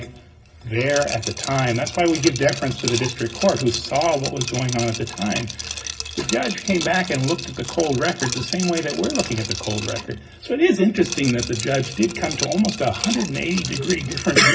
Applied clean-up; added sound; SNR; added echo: none; Liquid; 9 dB; reverberation time 0.4 s.